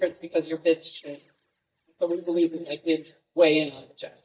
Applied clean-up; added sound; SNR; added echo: neural mask model DeepFilterNet 3.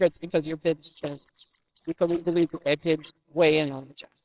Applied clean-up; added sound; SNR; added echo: neural separator model SepFormer WHAMR!.